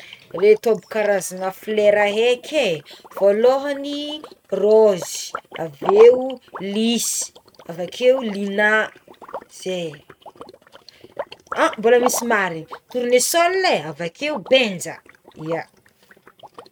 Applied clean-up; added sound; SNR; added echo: neural mask model RNNoise.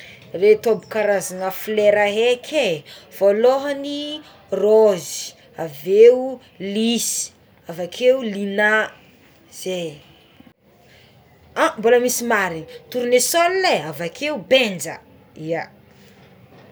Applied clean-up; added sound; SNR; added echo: none; none; none; none.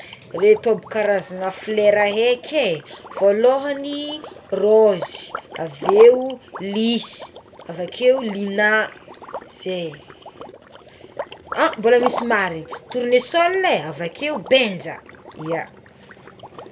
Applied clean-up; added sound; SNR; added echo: none; Liquid; 15 dB; none.